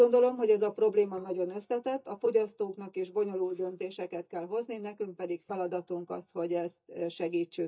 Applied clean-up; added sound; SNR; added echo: neural mask model DeepFilterNet 3.